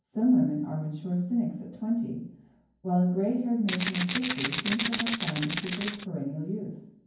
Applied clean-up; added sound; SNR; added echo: none; Rattle (instrument); 4 dB; reverberation time 0.9 s.